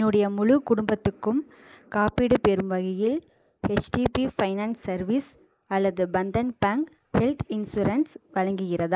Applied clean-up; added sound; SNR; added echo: neural mask model Resemble Enhance denoiser.